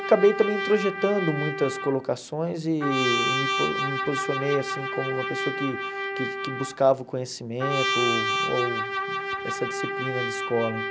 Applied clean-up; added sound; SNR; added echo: none; Trumpet; 2 dB; none.